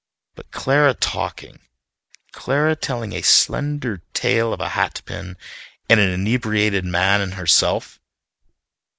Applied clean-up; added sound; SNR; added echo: none; none; none; none.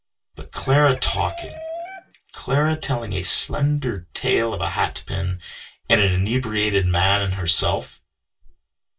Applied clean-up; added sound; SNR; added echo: none; Chicken, rooster; 15 dB; reverberation time 0.1 s.